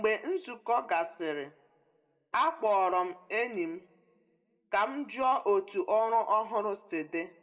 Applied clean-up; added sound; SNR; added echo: none; none; none; reverberation time 0.6 s.